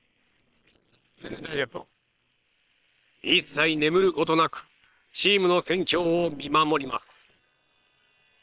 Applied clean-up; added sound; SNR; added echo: neural separator model SepFormer WHAM!.